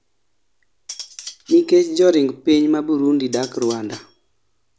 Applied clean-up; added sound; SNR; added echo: none; Cutlery, silverware; 18 dB; none.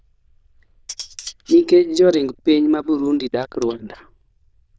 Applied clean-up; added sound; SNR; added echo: neural diffusion model UNIVERSE++.